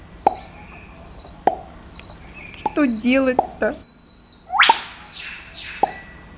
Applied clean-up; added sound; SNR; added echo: none; Explosion + Bird; -3 dB; none.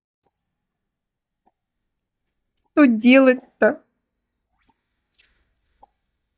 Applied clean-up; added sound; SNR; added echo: neural mask model DeepFilterNet 3.